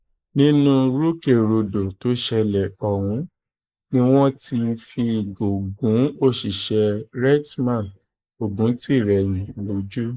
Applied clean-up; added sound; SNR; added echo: neural mask model Resemble Enhance denoiser.